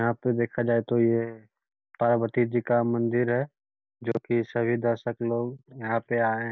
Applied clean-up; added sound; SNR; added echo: none; none; none; none.